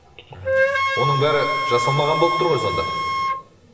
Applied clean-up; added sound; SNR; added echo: none; Wind instrument, woodwind instrument; 0 dB; reverberation time 2.2 s.